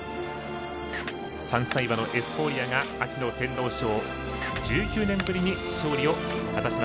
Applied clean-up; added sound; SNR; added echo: none; Camera; 12 dB; none.